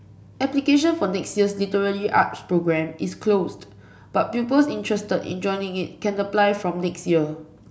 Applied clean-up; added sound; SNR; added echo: none; none; none; none.